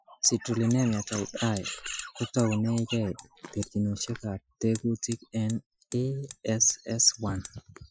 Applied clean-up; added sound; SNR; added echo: classical method Wiener filter.